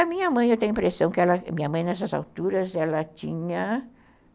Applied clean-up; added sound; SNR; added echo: none; none; none; none.